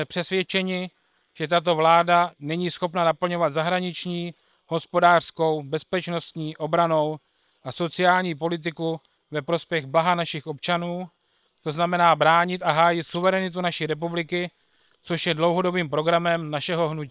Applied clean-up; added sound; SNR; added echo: neural separator model SepFormer WHAM!.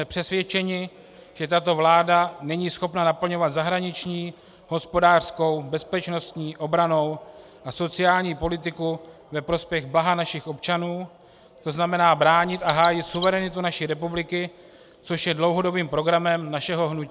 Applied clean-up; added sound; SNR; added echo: none; Chirp, tweet; 15 dB; none.